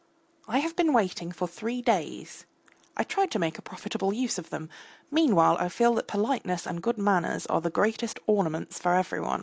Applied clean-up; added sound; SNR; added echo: none; none; none; none.